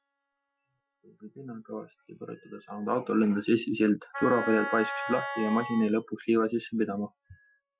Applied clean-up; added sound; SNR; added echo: classical method Wiener filter.